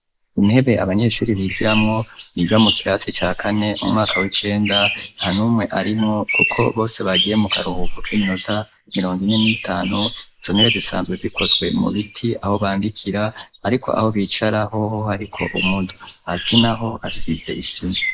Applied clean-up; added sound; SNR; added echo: neural mask model Resemble Enhance denoiser.